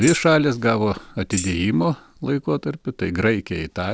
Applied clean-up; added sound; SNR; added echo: none; Tambourine; 12 dB; none.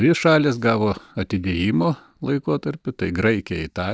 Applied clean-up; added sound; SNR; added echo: neural mask model DeepFilterNet 3.